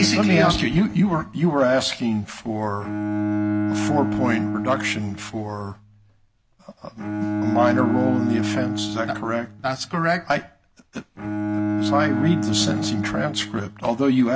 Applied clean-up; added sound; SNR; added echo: none; Bowed string instrument; 3 dB; none.